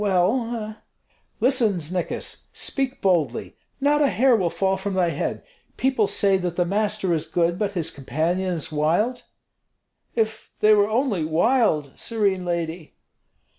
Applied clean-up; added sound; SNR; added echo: none; none; none; none.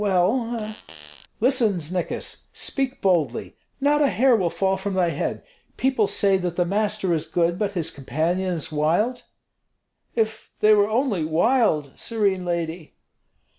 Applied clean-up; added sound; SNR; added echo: none; Fart; 18 dB; none.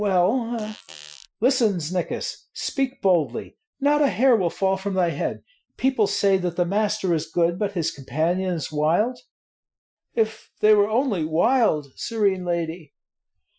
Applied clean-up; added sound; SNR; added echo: classical method Wiener filter.